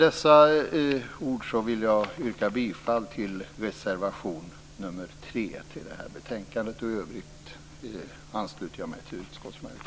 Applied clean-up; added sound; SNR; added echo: none; none; none; none.